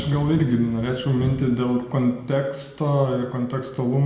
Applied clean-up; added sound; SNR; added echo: none; none; none; reverberation time 0.9 s.